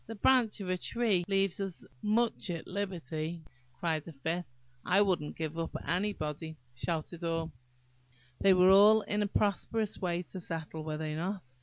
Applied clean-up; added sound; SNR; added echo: none; none; none; none.